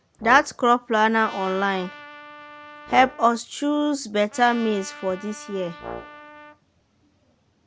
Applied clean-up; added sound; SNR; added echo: none; Trumpet + Brass instrument; 17 dB; none.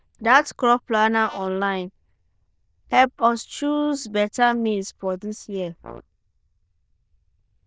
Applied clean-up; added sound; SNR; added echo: neural diffusion model UNIVERSE++.